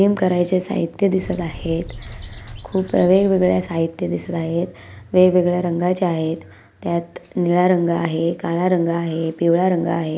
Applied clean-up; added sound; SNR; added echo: none; Bird; 17 dB; none.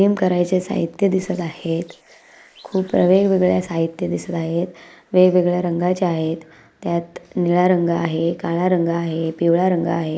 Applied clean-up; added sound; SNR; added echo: neural mask model Resemble Enhance denoiser.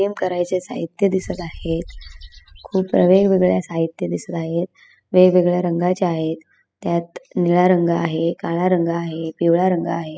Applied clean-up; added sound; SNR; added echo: classical method spectral subtraction.